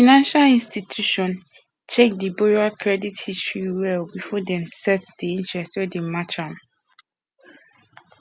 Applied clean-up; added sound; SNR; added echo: none; none; none; none.